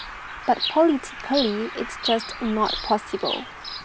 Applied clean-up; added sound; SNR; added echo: none; Bird vocalization, bird call, bird song; 8 dB; none.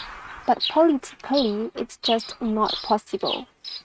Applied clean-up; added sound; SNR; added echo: neural mask model RNNoise.